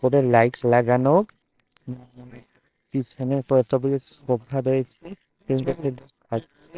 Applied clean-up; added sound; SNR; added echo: neural separator model SepFormer WHAMR!.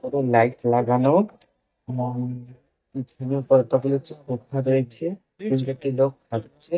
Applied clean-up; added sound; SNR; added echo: neural mask model DeepFilterNet 3.